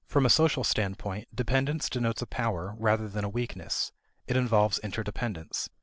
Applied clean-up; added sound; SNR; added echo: none; none; none; none.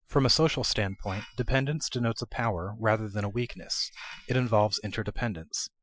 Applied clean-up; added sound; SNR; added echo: classical method Wiener filter.